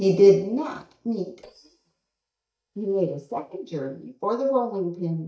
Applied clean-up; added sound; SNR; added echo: neural mask model DeepFilterNet 3.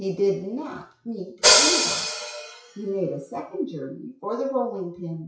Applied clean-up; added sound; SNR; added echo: classical method WPE with log-MMSE.